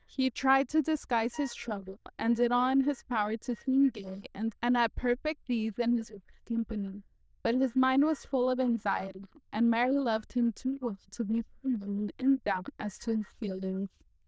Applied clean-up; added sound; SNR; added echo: neural diffusion model UNIVERSE++.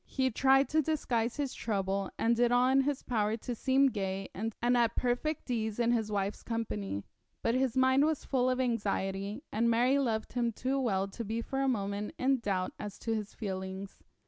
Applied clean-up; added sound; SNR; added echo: none; none; none; none.